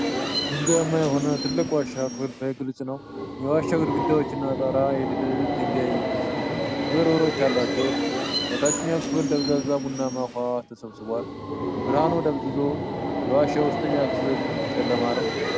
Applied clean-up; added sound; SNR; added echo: none; Subway, metro, underground; 1 dB; none.